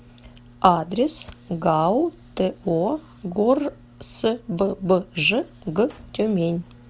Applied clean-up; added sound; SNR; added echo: none; none; none; none.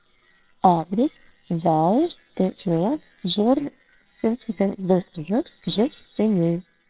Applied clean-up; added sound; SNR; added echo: neural separator model SepFormer WHAMR!.